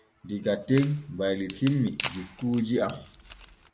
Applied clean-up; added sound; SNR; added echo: none; Wood; 9 dB; none.